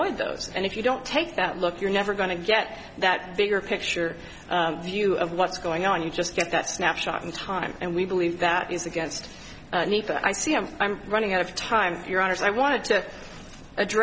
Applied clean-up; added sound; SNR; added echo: none; none; none; none.